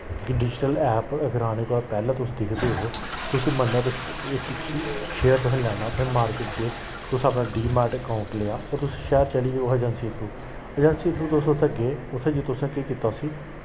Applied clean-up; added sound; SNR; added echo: none; Toilet flush; 12 dB; none.